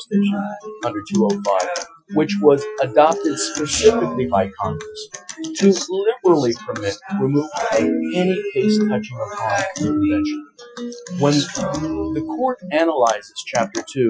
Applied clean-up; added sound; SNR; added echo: classical method Wiener filter.